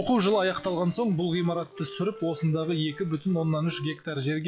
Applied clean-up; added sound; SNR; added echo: classical method log-MMSE.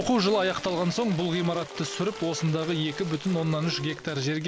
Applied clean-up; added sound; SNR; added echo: none; Wind instrument, woodwind instrument + Applause / Crowd / Cheering; 13 dB; none.